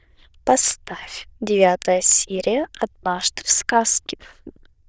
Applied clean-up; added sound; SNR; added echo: neural diffusion model UNIVERSE++.